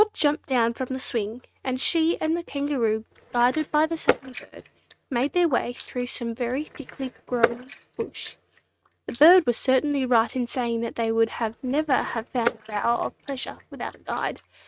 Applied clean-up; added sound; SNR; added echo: neural mask model RNNoise.